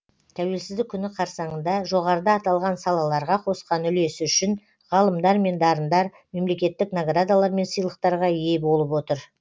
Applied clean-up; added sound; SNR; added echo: none; none; none; none.